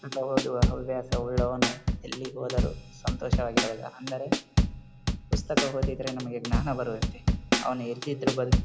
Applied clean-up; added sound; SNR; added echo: none; Drum kit; -4 dB; reverberation time 1.0 s.